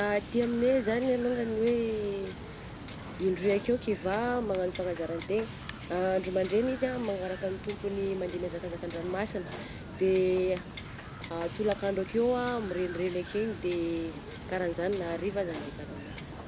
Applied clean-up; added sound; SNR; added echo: none; Wind / Boat, Water vehicle; 11 dB; none.